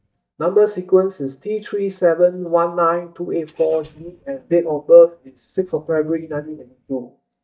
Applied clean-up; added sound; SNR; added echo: neural mask model DeepFilterNet 3.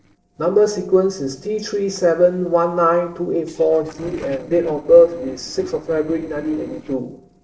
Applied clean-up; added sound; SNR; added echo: neural separator model SepFormer DNS4.